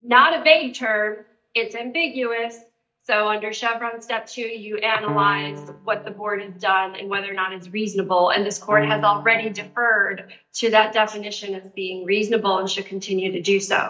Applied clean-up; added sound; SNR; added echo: neural mask model DeepFilterNet 3.